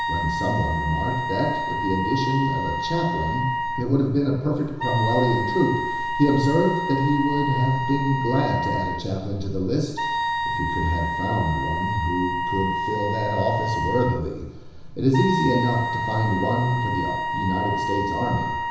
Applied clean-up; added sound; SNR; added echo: none; Wind instrument, woodwind instrument; 3 dB; reverberation time 1.0 s.